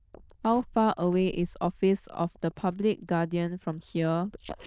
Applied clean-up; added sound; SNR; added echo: neural diffusion model UNIVERSE++.